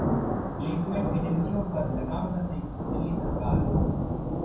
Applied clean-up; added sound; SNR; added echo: none; Thunder; -4 dB; reverberation time 0.9 s.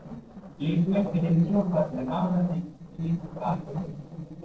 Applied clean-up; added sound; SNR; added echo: neural separator model SepFormer DNS4.